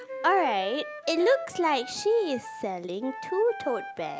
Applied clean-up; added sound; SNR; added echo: none; Wind instrument, woodwind instrument; 11 dB; none.